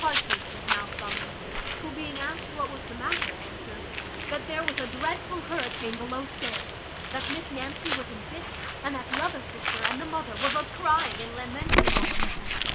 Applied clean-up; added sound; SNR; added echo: none; Bird; -3 dB; none.